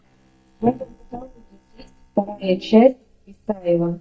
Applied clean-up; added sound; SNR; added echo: neural mask model DeepFilterNet 3.